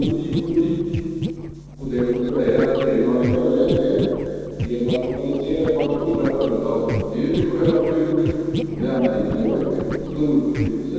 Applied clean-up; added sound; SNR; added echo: neural separator model SepFormer DNS4.